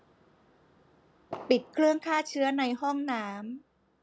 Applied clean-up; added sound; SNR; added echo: none; Fireworks; 17 dB; none.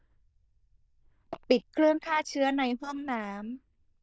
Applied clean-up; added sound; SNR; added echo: neural diffusion model UNIVERSE++.